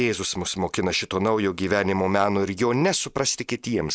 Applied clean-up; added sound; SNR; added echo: none; none; none; none.